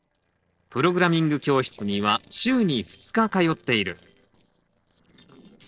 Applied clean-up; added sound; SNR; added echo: neural separator model SepFormer DNS4.